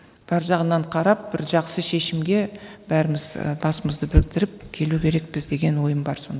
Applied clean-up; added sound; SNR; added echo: none; none; none; none.